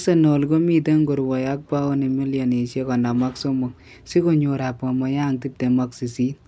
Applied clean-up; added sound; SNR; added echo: none; none; none; none.